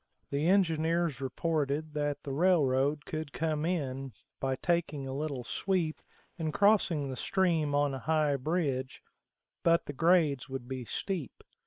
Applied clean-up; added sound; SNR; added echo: neural separator model SepFormer WHAM!.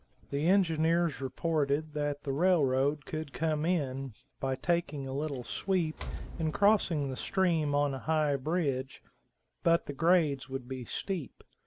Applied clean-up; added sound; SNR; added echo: none; Door; 14 dB; none.